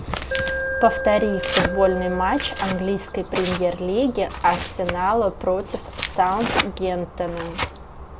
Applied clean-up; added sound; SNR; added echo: none; Alarm + Tearing; 5 dB; none.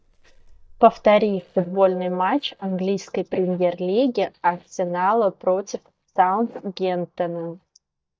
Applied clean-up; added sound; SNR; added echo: neural mask model DeepFilterNet 3.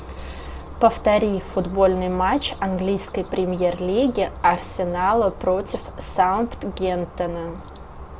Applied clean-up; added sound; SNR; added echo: none; none; none; none.